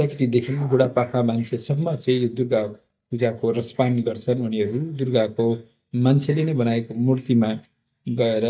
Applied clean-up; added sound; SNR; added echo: neural mask model DeepFilterNet 3.